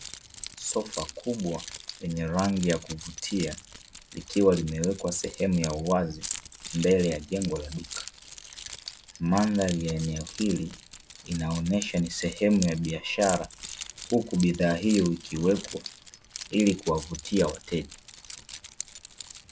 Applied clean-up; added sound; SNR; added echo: none; Keys jangling; 13 dB; none.